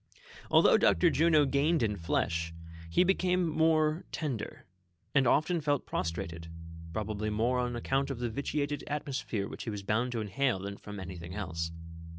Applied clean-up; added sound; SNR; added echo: none; Bass guitar; 12 dB; none.